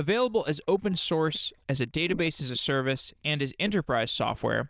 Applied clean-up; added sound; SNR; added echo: neural diffusion model UNIVERSE++.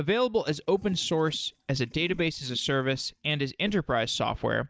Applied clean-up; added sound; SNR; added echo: neural mask model DeepFilterNet 3.